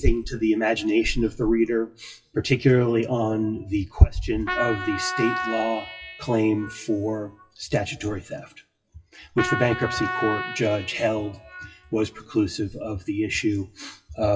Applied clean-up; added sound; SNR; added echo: classical method WPE with log-MMSE.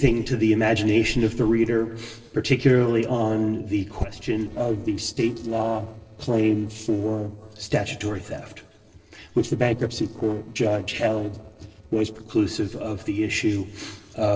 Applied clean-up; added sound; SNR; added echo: neural separator model SepFormer DNS4.